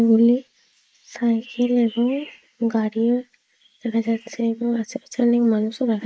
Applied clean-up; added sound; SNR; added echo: neural mask model Resemble Enhance denoiser.